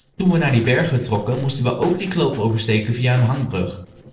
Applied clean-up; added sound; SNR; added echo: neural separator model SepFormer DNS4.